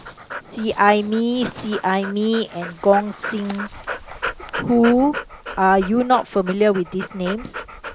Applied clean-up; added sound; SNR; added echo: none; Dog; 12 dB; none.